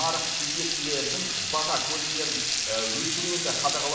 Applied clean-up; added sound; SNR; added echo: none; Water tap, faucet / Liquid; -4 dB; reverberation time 0.9 s.